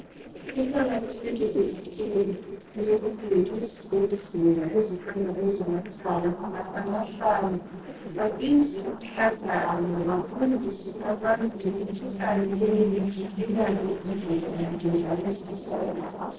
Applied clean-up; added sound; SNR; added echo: neural separator model SepFormer DNS4.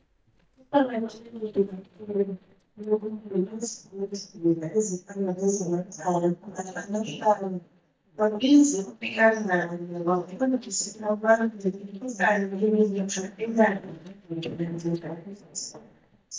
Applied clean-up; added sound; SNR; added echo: neural mask model DeepFilterNet 3.